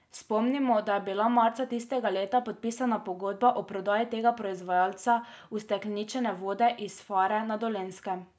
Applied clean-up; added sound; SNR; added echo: none; none; none; none.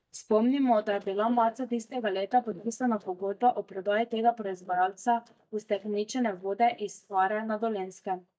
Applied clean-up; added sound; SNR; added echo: neural mask model DeepFilterNet 3.